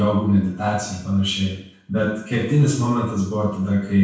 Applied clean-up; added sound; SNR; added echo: none; none; none; reverberation time 0.6 s.